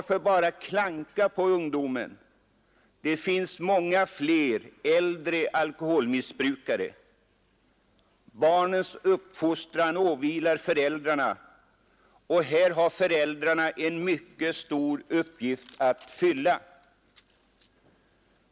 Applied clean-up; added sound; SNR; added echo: none; none; none; none.